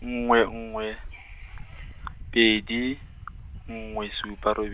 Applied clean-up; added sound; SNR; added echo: none; Subway, metro, underground / Wind; 13 dB; none.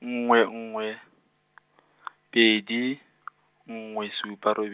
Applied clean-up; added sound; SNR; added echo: none; none; none; none.